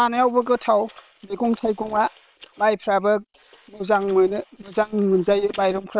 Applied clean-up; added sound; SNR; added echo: neural separator model SepFormer WHAM!.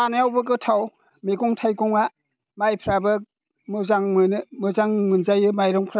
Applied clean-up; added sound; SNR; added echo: none; none; none; none.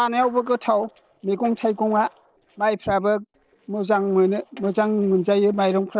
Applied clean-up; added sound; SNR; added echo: neural separator model SepFormer DNS4.